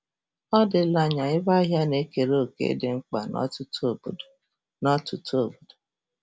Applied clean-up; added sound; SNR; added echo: none; none; none; none.